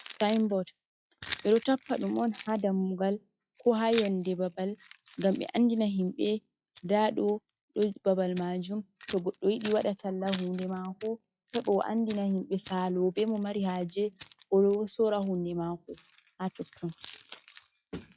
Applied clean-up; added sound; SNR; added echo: classical method log-MMSE.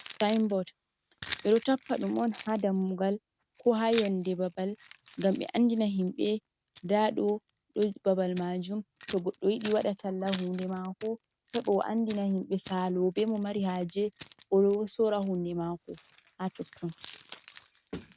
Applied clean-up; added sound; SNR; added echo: none; Keys jangling; 19 dB; none.